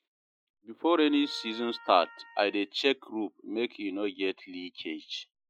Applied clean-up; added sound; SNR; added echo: classical method Wiener filter.